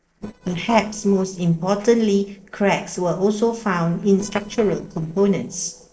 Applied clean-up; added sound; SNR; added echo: neural separator model SepFormer DNS4.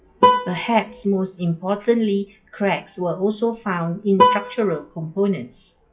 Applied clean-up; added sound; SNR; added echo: classical method WPE with log-MMSE.